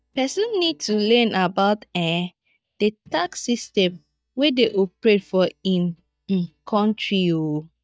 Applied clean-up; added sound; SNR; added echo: neural mask model DeepFilterNet 3.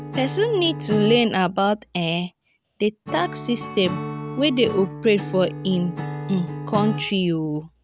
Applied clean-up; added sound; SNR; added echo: none; Acoustic guitar / Strum; 9 dB; none.